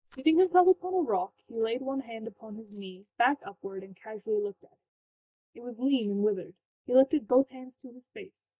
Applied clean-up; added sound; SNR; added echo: neural mask model DeepFilterNet 3.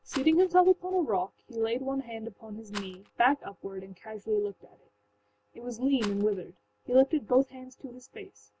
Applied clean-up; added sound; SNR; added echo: none; Rattle; 16 dB; none.